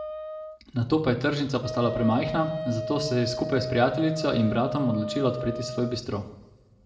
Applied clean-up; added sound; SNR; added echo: none; Wind instrument, woodwind instrument; 8 dB; reverberation time 0.8 s.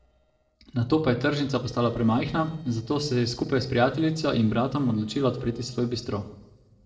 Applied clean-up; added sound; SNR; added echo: neural separator model SepFormer DNS4.